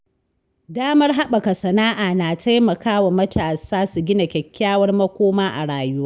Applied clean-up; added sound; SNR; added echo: none; none; none; none.